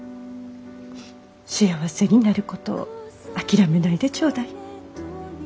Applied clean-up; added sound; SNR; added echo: none; none; none; none.